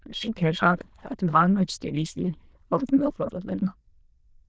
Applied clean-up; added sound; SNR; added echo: neural diffusion model UNIVERSE++.